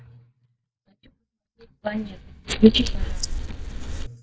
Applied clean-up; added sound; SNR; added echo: neural mask model DeepFilterNet 3.